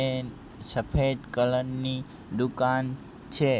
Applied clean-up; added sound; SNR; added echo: none; none; none; none.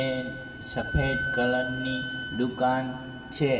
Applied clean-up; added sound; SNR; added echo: none; Wind instrument, woodwind instrument; 7 dB; reverberation time 2.3 s.